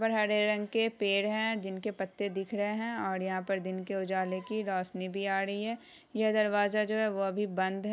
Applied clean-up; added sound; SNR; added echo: none; none; none; none.